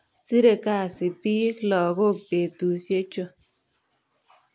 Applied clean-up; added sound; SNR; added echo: none; none; none; none.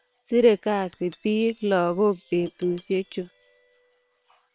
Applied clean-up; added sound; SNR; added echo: neural separator model SepFormer WHAM!.